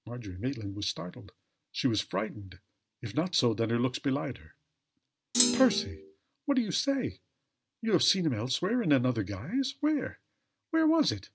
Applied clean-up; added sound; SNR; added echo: none; Thump, thud; -1 dB; none.